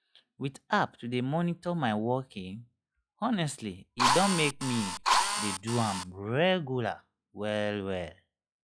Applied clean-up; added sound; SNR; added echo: classical method log-MMSE.